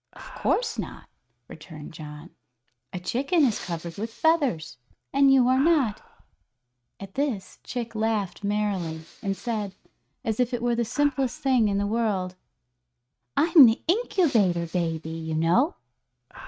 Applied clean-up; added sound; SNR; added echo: neural mask model RNNoise.